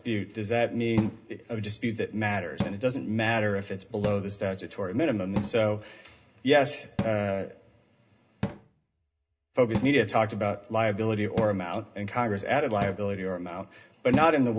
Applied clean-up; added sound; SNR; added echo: none; Cupboard open or close / Drawer open or close; 11 dB; reverberation time 0.2 s.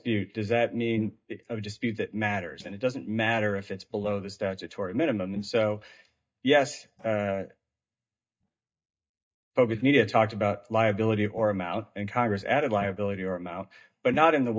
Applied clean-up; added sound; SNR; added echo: neural mask model DeepFilterNet 3.